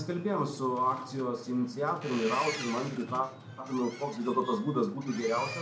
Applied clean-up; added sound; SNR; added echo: none; Boat, Water vehicle; 12 dB; reverberation time 0.4 s.